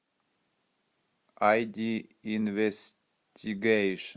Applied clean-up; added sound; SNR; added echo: none; none; none; none.